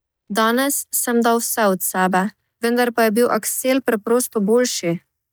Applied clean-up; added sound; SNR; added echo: neural mask model DeepFilterNet 3.